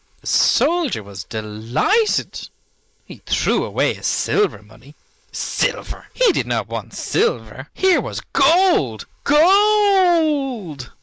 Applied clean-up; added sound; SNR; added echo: neural mask model Resemble Enhance denoiser.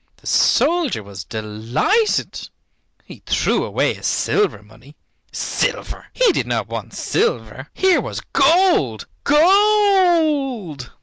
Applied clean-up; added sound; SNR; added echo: none; none; none; none.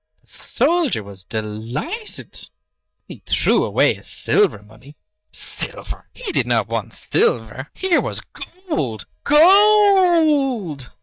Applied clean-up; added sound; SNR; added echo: neural mask model DeepFilterNet 3.